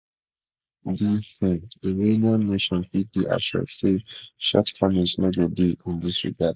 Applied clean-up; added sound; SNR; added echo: neural mask model Resemble Enhance denoiser.